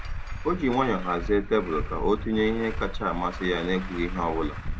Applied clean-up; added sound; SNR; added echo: none; Truck; 6 dB; none.